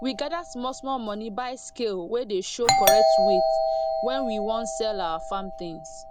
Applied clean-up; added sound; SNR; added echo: none; Doorbell; -4 dB; none.